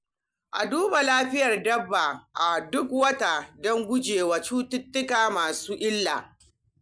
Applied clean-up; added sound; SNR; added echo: none; none; none; none.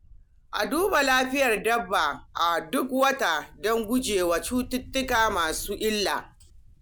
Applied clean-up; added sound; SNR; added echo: none; Wind; 20 dB; none.